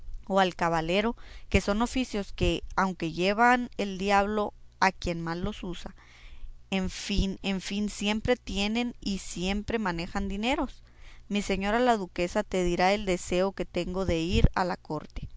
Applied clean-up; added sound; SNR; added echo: none; none; none; none.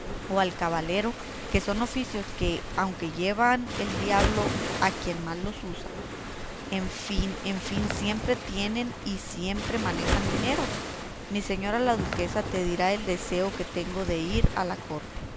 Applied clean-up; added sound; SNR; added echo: none; Waves, surf + Walk, footsteps; 5 dB; none.